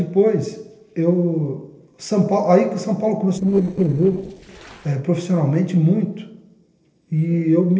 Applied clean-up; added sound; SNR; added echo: neural separator model SepFormer DNS4.